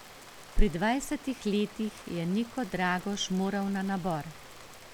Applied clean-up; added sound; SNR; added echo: none; Rain; 19 dB; none.